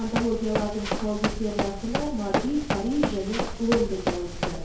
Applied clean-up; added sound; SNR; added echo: none; Run; 2 dB; reverberation time 2.4 s.